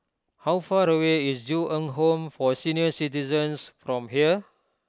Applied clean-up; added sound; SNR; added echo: none; none; none; none.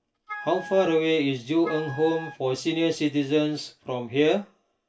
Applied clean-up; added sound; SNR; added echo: none; Wind instrument, woodwind instrument; 15 dB; reverberation time 0.2 s.